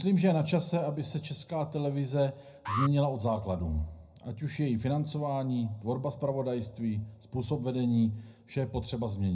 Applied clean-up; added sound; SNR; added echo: none; Alarm; 10 dB; reverberation time 0.4 s.